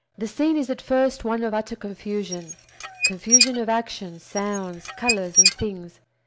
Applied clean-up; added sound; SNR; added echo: none; Squeak / Dishes, pots, and pans; -3 dB; none.